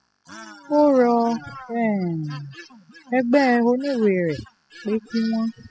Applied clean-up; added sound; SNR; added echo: classical method spectral subtraction.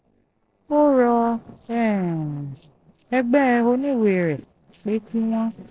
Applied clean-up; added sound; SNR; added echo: neural separator model SepFormer DNS4.